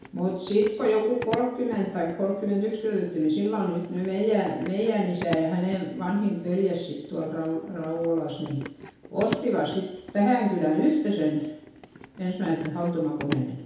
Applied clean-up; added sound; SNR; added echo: none; Run; 15 dB; reverberation time 2.0 s.